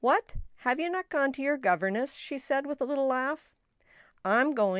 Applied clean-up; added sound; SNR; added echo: none; none; none; none.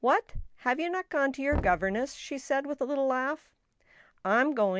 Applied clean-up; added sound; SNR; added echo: none; Knock; 11 dB; none.